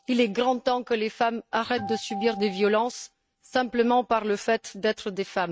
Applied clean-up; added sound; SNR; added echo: neural mask model RNNoise.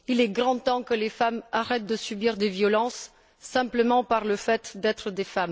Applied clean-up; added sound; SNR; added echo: none; none; none; none.